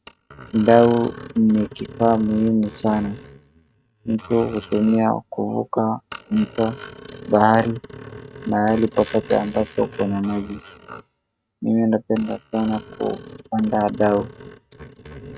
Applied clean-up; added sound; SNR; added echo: neural mask model RNNoise.